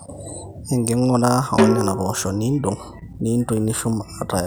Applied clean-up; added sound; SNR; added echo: none; Snare drum; 4 dB; none.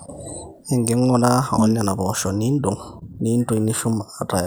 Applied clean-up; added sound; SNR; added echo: neural mask model Resemble Enhance denoiser.